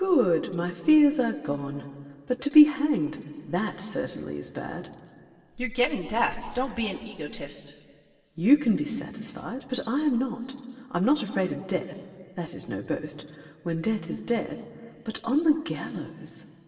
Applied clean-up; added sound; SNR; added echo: none; none; none; reverberation time 2.6 s.